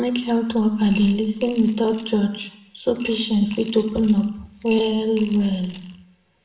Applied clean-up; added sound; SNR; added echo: none; Coin (dropping) / Glass; 20 dB; reverberation time 0.6 s.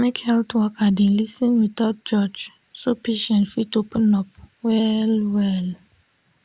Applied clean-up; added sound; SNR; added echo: none; none; none; none.